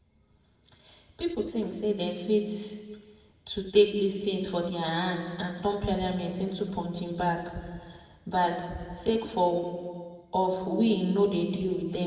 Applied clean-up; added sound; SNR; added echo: none; none; none; reverberation time 1.6 s.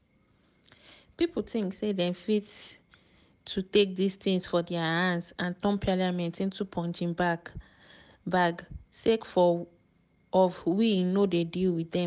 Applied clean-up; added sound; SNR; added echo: none; none; none; none.